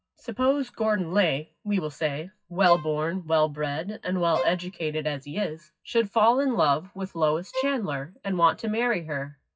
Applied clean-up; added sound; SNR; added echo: classical method WPE with log-MMSE.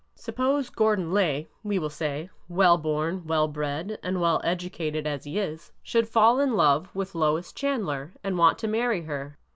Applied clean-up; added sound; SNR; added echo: none; none; none; none.